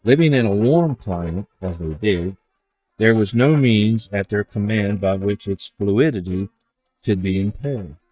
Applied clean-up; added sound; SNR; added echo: neural mask model DeepFilterNet 3.